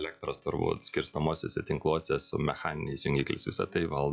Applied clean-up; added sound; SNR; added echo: classical method log-MMSE.